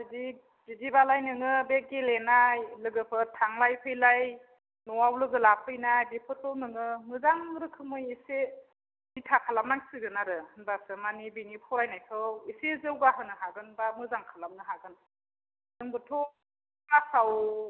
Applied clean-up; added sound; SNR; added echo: none; none; none; none.